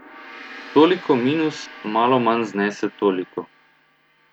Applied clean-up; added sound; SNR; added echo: none; Gong; 19 dB; none.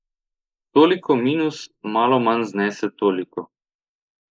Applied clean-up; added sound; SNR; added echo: neural mask model Resemble Enhance denoiser.